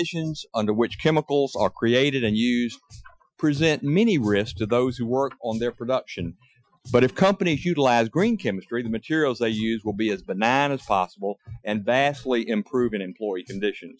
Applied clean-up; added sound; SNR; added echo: classical method Wiener filter.